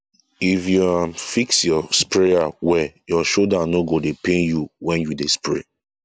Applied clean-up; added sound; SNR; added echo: none; none; none; none.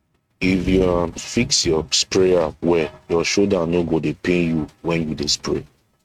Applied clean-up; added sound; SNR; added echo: neural mask model RNNoise.